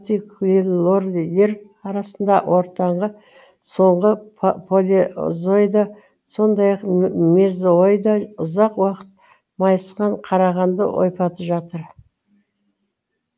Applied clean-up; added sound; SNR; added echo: none; none; none; none.